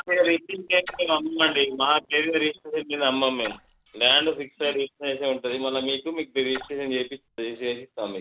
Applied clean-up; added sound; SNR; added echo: none; Splash, splatter; 18 dB; none.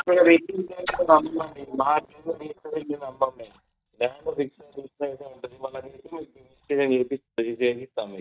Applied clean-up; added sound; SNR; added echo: neural mask model DeepFilterNet 3.